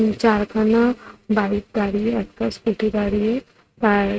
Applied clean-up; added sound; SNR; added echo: neural mask model RNNoise.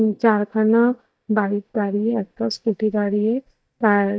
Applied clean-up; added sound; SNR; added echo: neural mask model DeepFilterNet 3.